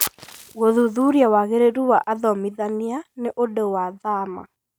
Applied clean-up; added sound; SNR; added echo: none; Fire; 16 dB; none.